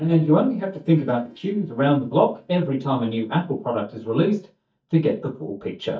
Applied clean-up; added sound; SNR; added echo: neural mask model DeepFilterNet 3.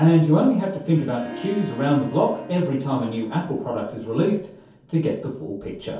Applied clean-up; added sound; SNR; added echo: none; Harp; 18 dB; reverberation time 0.6 s.